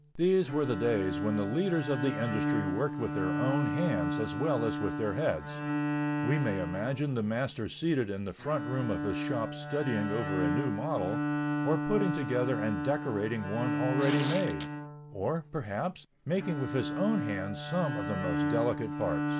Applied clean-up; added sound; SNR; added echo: none; Bowed string instrument + Tearing; 2 dB; none.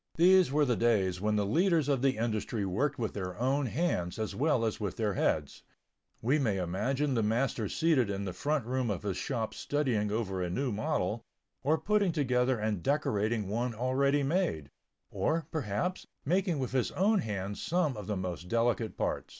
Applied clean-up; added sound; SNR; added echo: none; none; none; none.